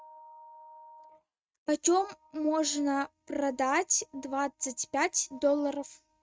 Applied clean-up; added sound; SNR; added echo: neural mask model RNNoise.